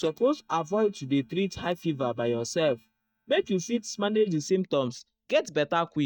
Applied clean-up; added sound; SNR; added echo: neural mask model DeepFilterNet 3.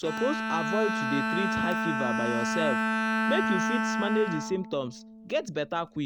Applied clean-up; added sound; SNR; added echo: none; Bowed string instrument; -1 dB; none.